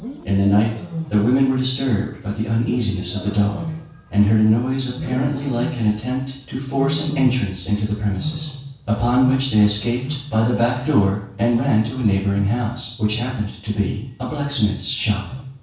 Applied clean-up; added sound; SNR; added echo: none; Wild animals; 12 dB; reverberation time 0.7 s.